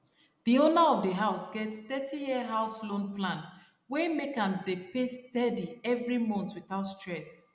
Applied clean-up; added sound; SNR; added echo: none; none; none; none.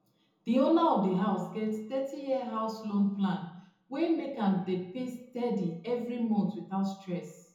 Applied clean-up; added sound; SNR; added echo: none; none; none; reverberation time 0.6 s.